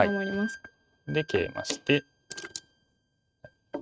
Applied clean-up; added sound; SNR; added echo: neural mask model RNNoise.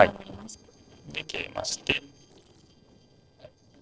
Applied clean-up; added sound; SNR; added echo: neural separator model SepFormer DNS4.